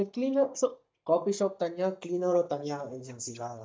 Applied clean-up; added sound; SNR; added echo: neural mask model DeepFilterNet 3.